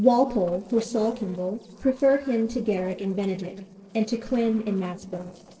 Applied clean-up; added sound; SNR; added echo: neural separator model SepFormer DNS4.